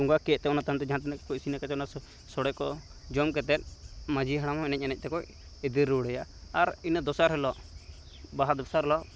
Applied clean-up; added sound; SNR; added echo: none; Wind / Bird / Insect; 19 dB; none.